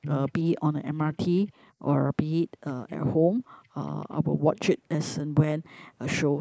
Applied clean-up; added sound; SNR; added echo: neural mask model Resemble Enhance denoiser.